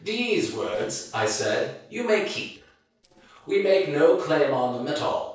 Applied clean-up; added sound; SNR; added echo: neural separator model SepFormer DNS4.